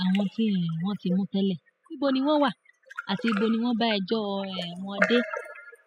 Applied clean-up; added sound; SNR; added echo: classical method spectral subtraction.